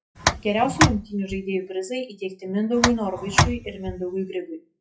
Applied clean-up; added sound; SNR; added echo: classical method WPE with log-MMSE.